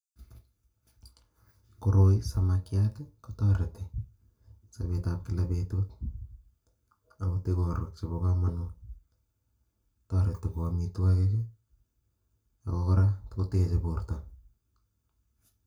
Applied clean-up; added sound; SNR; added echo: none; none; none; reverberation time 0.2 s.